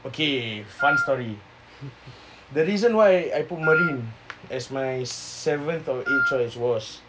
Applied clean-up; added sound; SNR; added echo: none; Wind instrument, woodwind instrument; 0 dB; none.